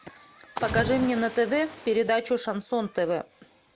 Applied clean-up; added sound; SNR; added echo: none; Splash, splatter; 9 dB; none.